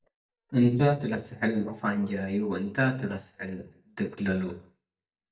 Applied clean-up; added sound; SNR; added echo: neural mask model DeepFilterNet 3.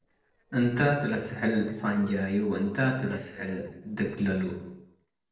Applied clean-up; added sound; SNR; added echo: neural separator model SepFormer DNS4.